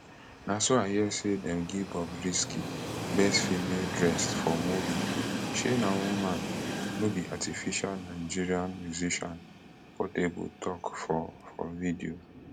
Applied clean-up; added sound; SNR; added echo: none; Train; 5 dB; none.